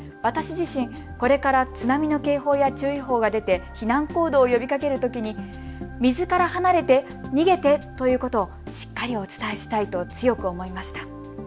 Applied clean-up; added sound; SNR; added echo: none; none; none; none.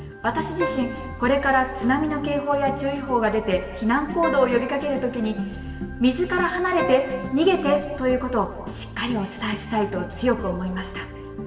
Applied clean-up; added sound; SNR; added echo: none; Keyboard (musical); 10 dB; reverberation time 2.6 s.